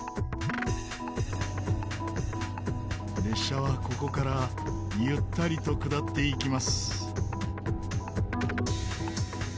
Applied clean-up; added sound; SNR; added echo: none; none; none; none.